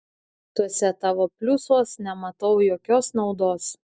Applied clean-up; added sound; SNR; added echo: none; none; none; none.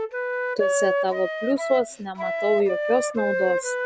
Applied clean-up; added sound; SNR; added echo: none; Wind instrument, woodwind instrument; 1 dB; none.